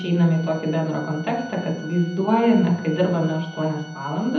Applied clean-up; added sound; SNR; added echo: none; Organ; 20 dB; reverberation time 0.8 s.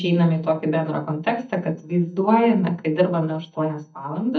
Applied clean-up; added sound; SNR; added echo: neural mask model DeepFilterNet 3.